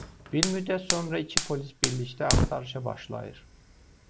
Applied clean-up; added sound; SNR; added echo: none; Fire; -1 dB; none.